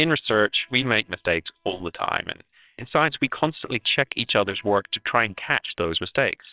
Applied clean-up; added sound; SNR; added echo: neural separator model SepFormer WHAMR!.